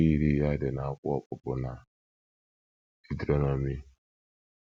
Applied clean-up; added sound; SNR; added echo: none; none; none; none.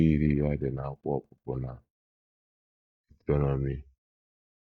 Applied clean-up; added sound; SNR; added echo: neural mask model DeepFilterNet 3.